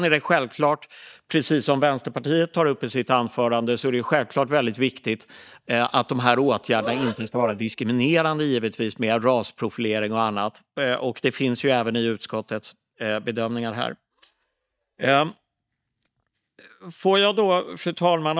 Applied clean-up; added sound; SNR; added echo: neural mask model DeepFilterNet 3.